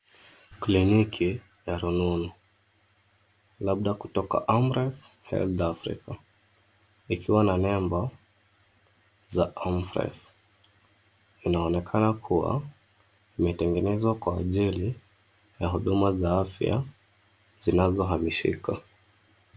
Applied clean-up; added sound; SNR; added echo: none; none; none; none.